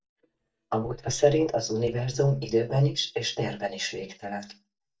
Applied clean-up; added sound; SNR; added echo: neural mask model DeepFilterNet 3.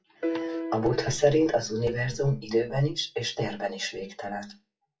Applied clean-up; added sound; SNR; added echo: classical method WPE with log-MMSE.